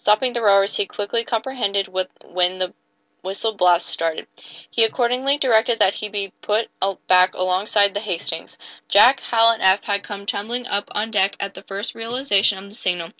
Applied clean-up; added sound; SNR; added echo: none; none; none; none.